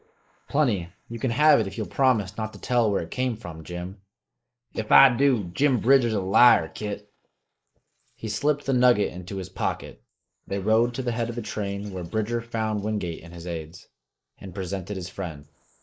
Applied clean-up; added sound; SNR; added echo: neural mask model Resemble Enhance denoiser.